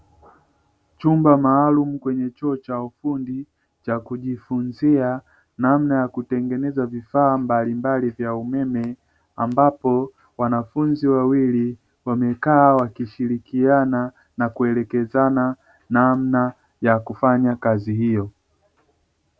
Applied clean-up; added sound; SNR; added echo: none; none; none; none.